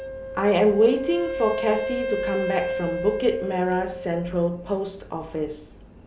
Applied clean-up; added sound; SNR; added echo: none; Wind instrument, woodwind instrument; 6 dB; none.